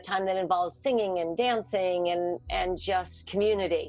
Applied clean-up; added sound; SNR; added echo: none; none; none; none.